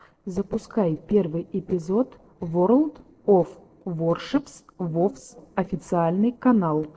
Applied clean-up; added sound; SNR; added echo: neural separator model SepFormer DNS4.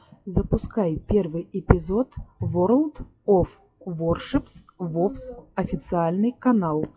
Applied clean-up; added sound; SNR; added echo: classical method WPE with log-MMSE.